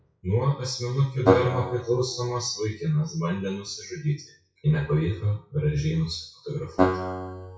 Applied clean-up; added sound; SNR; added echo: classical method WPE with log-MMSE.